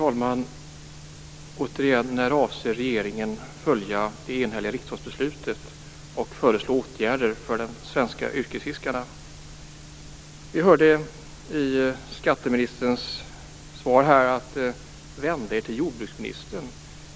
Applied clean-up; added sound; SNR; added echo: none; none; none; none.